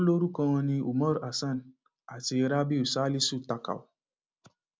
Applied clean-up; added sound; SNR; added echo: none; none; none; none.